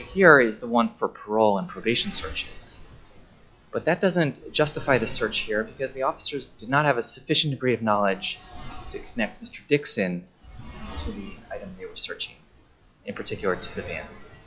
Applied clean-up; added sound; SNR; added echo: classical method log-MMSE.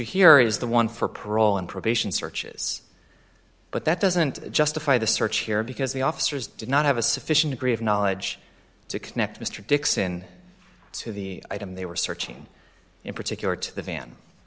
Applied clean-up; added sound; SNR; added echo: none; none; none; none.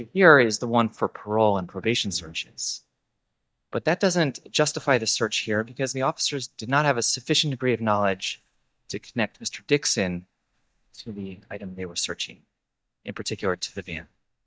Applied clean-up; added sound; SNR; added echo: neural mask model DeepFilterNet 3.